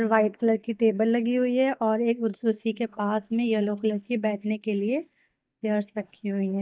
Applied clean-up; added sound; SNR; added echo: neural mask model DeepFilterNet 3.